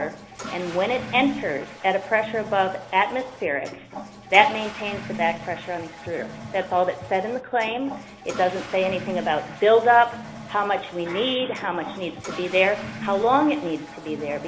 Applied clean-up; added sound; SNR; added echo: none; Toilet flush / Water; 14 dB; none.